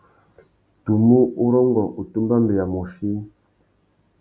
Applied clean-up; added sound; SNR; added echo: none; none; none; none.